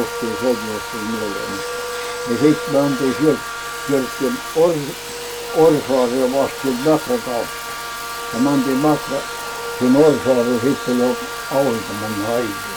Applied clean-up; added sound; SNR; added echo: none; Wind instrument, woodwind instrument + Domestic sounds, home sounds; 8 dB; none.